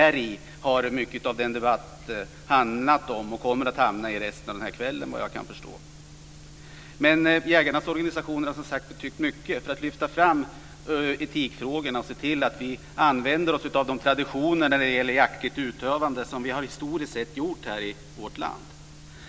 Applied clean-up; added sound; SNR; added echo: none; none; none; none.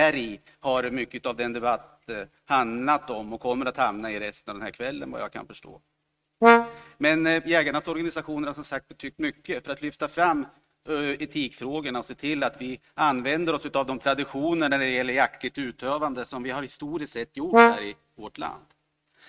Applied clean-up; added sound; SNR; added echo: neural mask model RNNoise.